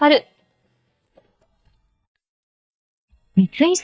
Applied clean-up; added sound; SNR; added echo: neural mask model DeepFilterNet 3.